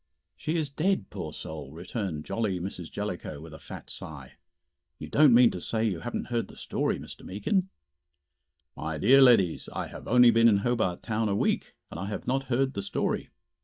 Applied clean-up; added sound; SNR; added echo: neural mask model DeepFilterNet 3.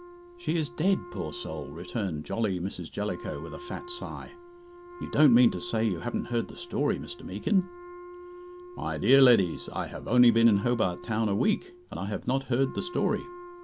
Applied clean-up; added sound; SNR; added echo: none; Wind instrument, woodwind instrument; 17 dB; none.